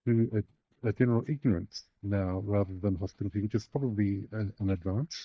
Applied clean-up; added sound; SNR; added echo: neural mask model DeepFilterNet 3.